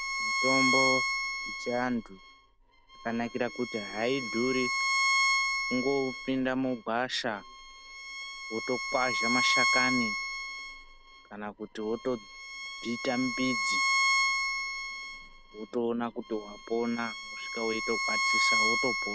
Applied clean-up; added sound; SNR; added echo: none; Bowed string instrument; -2 dB; none.